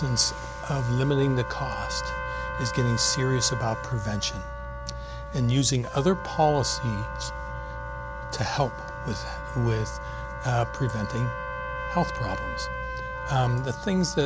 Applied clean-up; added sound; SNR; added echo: none; Trumpet + Wind instrument, woodwind instrument; 8 dB; none.